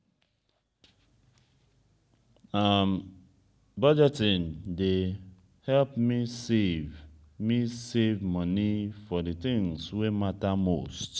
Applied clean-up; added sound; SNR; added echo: none; none; none; none.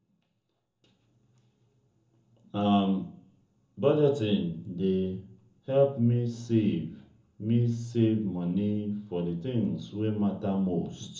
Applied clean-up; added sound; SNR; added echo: none; none; none; reverberation time 0.6 s.